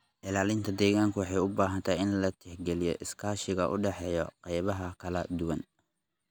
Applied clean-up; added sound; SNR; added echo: none; none; none; none.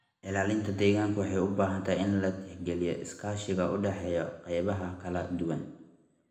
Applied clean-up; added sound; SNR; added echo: none; none; none; reverberation time 0.9 s.